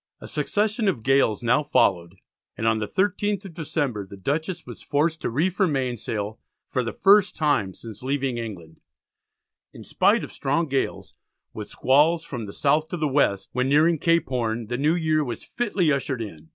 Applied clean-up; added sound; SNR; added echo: none; none; none; none.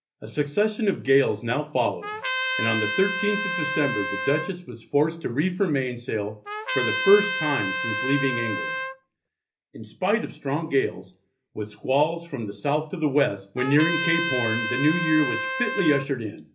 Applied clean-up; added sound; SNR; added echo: none; Trumpet; 3 dB; reverberation time 0.3 s.